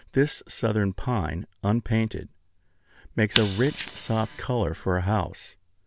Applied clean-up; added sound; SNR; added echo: none; Scissors; 12 dB; none.